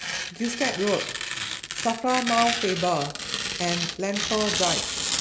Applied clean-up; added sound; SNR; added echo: none; Tearing; 2 dB; none.